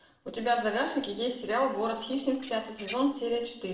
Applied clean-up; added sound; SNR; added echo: neural separator model SepFormer DNS4.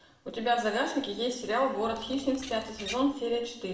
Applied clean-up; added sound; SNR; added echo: none; Bird vocalization, bird call, bird song; 14 dB; reverberation time 0.7 s.